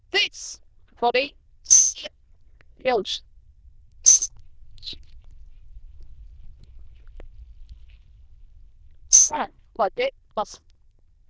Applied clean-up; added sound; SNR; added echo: neural diffusion model UNIVERSE++.